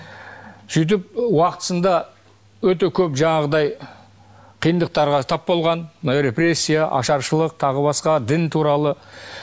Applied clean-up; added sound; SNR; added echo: none; none; none; none.